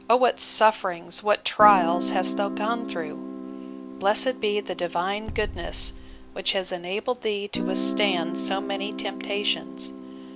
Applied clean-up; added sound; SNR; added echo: none; Guitar + Bass drum; 8 dB; none.